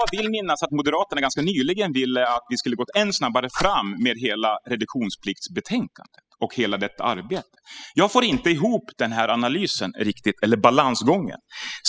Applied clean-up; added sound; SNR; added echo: classical method spectral subtraction.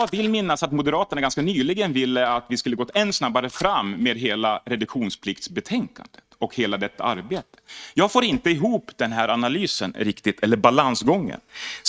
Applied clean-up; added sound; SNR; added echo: neural mask model RNNoise.